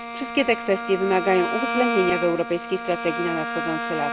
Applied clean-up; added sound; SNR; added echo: none; Bowed string instrument; 5 dB; none.